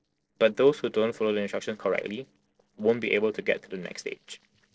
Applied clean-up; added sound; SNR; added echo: neural separator model SepFormer DNS4.